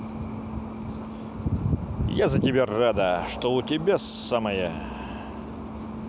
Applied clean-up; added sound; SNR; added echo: none; none; none; none.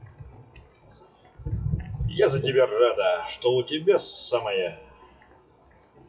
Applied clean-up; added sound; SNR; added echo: classical method WPE with log-MMSE.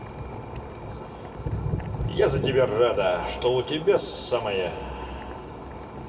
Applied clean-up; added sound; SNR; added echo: none; Boiling; 17 dB; reverberation time 1.9 s.